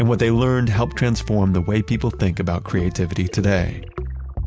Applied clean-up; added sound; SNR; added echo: none; none; none; none.